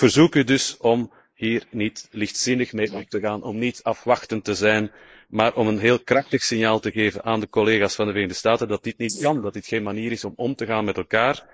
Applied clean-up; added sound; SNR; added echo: neural mask model Resemble Enhance denoiser.